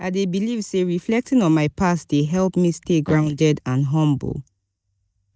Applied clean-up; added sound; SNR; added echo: neural mask model DeepFilterNet 3.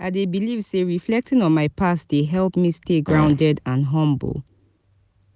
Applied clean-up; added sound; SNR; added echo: none; Fart; 6 dB; none.